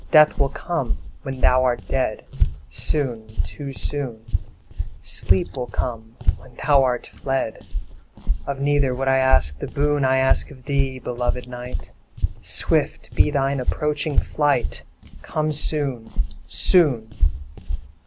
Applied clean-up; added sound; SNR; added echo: none; Walk, footsteps; 0 dB; none.